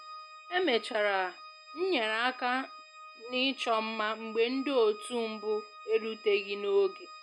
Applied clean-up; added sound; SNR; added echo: none; Organ; 17 dB; none.